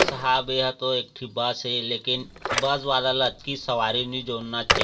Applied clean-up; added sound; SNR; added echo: none; Telephone; 5 dB; reverberation time 0.2 s.